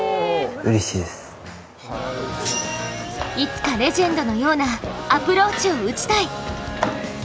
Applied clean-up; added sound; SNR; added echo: none; none; none; none.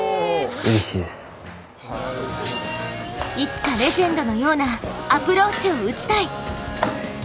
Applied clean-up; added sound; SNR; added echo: none; Fireworks; 12 dB; none.